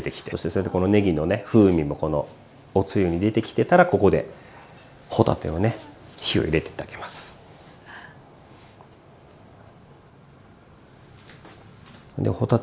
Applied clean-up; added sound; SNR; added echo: none; none; none; none.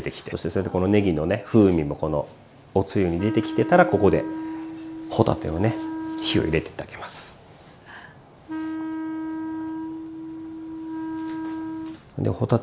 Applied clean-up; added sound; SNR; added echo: none; Wind instrument, woodwind instrument; 7 dB; none.